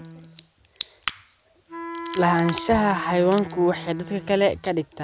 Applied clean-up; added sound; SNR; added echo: none; Wind instrument, woodwind instrument + Crack / Crackle; 12 dB; none.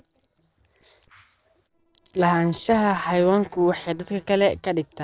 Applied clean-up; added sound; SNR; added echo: neural separator model SepFormer DNS4.